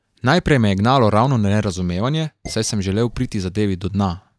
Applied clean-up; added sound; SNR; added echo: neural mask model DeepFilterNet 3.